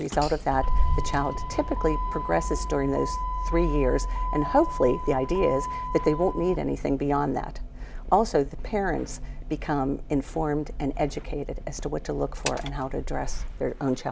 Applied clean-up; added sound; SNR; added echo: none; Motor vehicle (road); 3 dB; none.